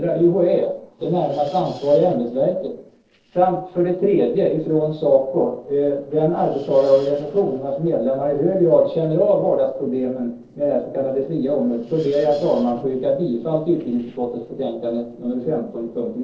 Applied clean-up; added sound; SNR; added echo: neural separator model SepFormer DNS4.